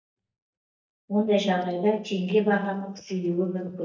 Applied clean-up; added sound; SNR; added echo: neural mask model DeepFilterNet 3.